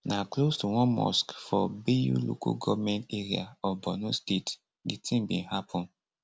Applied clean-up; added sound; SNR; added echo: none; none; none; none.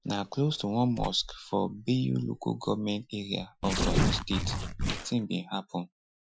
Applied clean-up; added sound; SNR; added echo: classical method Wiener filter.